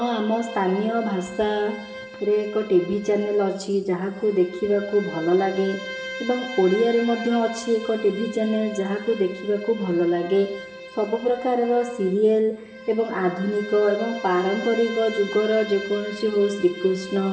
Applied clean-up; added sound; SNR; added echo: none; Bowed string instrument; 14 dB; reverberation time 1.6 s.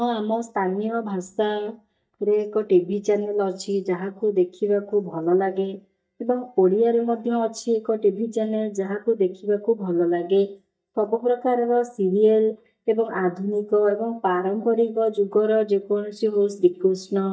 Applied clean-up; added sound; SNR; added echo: neural mask model DeepFilterNet 3.